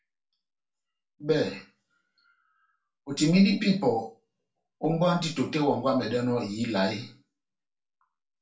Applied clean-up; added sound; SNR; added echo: none; none; none; reverberation time 0.3 s.